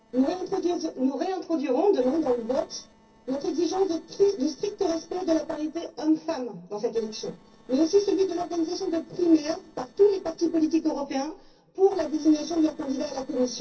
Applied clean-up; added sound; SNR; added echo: neural separator model SepFormer DNS4.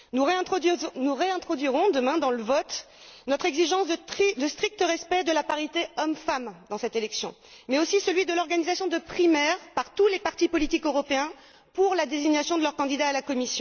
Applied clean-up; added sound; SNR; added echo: none; none; none; none.